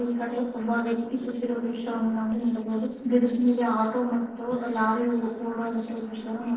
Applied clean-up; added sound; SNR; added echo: neural separator model SepFormer DNS4.